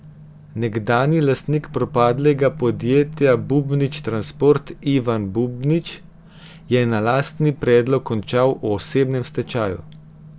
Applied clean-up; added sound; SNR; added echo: none; none; none; none.